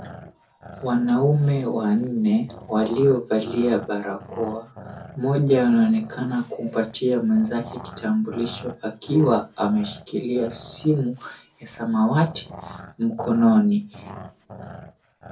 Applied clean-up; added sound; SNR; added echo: none; Growling; 19 dB; reverberation time 0.3 s.